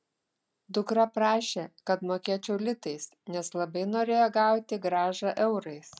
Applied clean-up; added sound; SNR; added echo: none; none; none; none.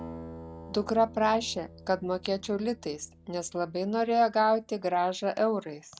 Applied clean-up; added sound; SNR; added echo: none; Acoustic guitar; 19 dB; none.